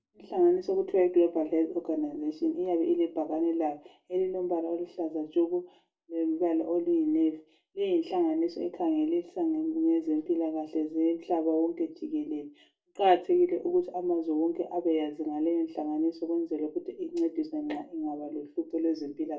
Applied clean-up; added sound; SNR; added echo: none; none; none; reverberation time 0.2 s.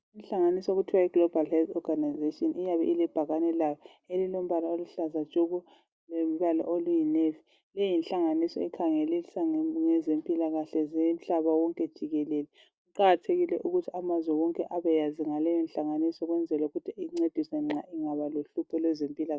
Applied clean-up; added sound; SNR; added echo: none; none; none; none.